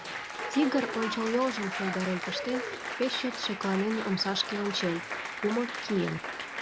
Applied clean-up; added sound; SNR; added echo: none; Applause; 5 dB; none.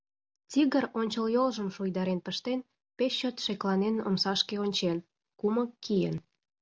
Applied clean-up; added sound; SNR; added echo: none; none; none; none.